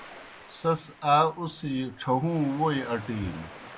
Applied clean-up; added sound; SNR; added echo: none; Waves, surf; 18 dB; none.